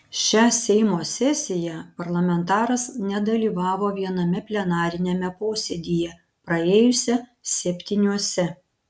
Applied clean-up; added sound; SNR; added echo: none; none; none; none.